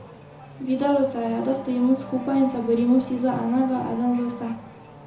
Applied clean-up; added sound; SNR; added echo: none; Race car, auto racing / Accelerating, revving, vroom; 16 dB; reverberation time 0.6 s.